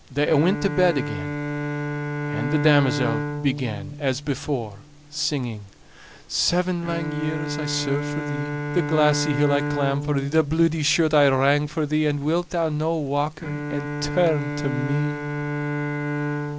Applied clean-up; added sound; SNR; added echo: none; Bowed string instrument; 5 dB; none.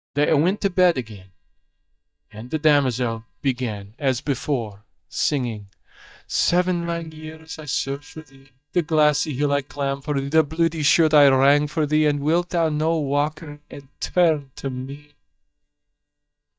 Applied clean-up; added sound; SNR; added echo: neural mask model DeepFilterNet 3.